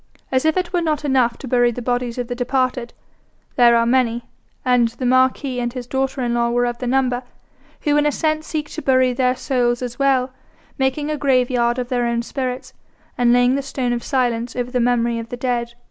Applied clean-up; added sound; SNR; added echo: none; none; none; none.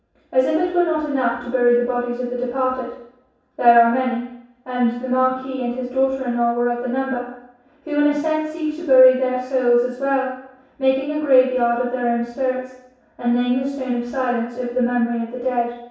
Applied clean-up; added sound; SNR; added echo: none; none; none; reverberation time 0.7 s.